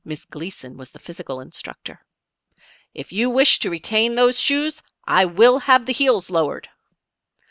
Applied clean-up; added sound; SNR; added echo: none; none; none; none.